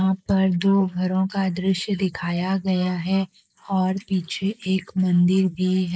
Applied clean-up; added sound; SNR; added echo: neural mask model Resemble Enhance denoiser.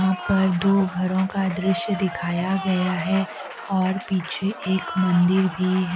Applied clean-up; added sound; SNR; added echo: none; Applause; 11 dB; none.